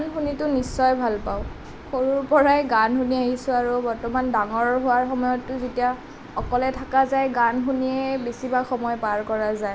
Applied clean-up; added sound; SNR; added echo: none; none; none; none.